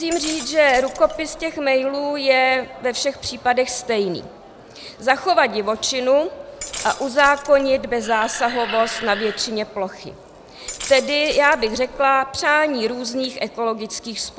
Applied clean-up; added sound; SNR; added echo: none; Glass + Animal; 13 dB; none.